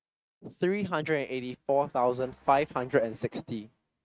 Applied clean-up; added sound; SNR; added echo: neural mask model RNNoise.